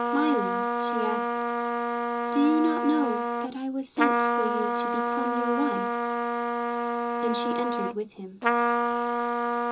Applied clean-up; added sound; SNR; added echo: none; Trumpet; -4 dB; reverberation time 0.2 s.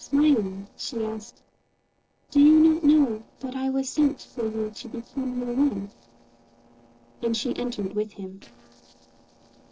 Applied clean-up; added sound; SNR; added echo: neural separator model SepFormer DNS4.